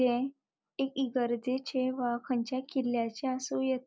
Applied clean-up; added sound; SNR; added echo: none; none; none; none.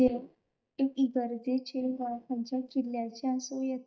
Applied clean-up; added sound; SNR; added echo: neural mask model DeepFilterNet 3.